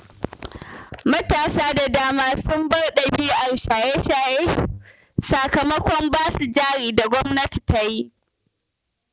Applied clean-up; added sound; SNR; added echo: none; none; none; none.